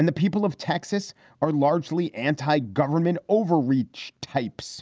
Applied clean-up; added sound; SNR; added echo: none; none; none; none.